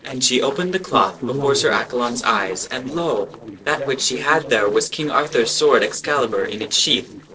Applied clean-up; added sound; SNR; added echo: neural separator model SepFormer DNS4.